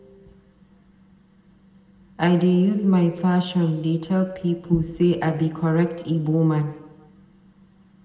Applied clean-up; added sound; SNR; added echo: none; none; none; reverberation time 1.0 s.